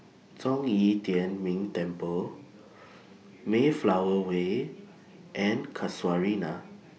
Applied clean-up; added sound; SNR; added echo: none; none; none; none.